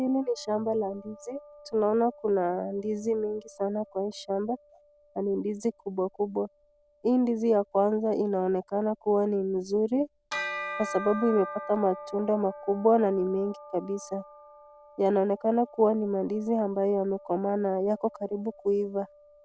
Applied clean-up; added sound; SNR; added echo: none; Bell; 16 dB; none.